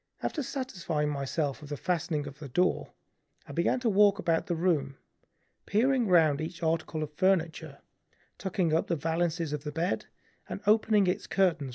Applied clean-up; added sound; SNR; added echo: none; none; none; none.